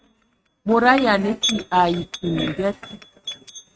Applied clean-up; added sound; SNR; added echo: neural mask model RNNoise.